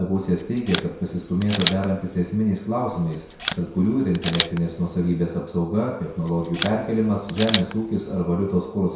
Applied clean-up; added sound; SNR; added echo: none; Camera; 9 dB; reverberation time 0.7 s.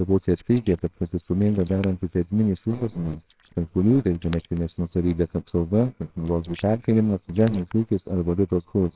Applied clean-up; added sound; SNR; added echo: neural separator model SepFormer WHAMR!.